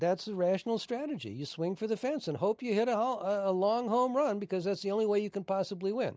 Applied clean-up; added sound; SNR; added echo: none; none; none; none.